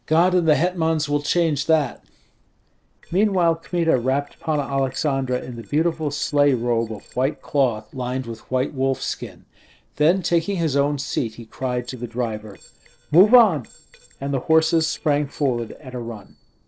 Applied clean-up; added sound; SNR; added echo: neural separator model SepFormer DNS4.